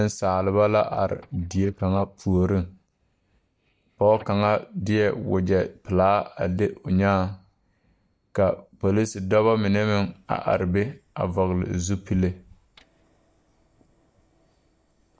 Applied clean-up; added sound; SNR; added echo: neural mask model DeepFilterNet 3.